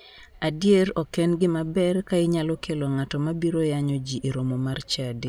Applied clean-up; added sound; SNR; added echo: none; none; none; none.